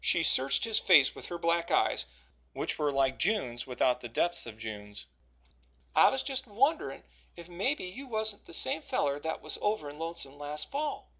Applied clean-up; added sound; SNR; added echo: none; none; none; none.